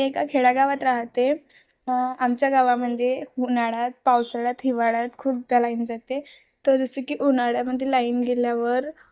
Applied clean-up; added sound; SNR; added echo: neural mask model DeepFilterNet 3.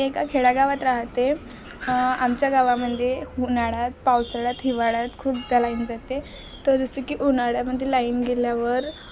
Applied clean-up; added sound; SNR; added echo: none; Bell; 18 dB; none.